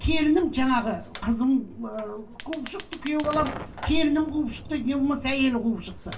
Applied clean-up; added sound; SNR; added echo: none; Fire; 14 dB; reverberation time 0.2 s.